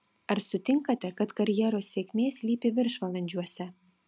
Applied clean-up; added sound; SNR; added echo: none; none; none; none.